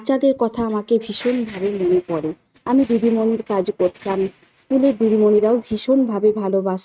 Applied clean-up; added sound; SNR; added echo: neural mask model RNNoise.